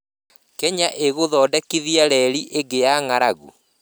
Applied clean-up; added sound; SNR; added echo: none; none; none; none.